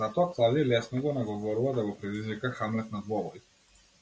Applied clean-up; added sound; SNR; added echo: none; none; none; none.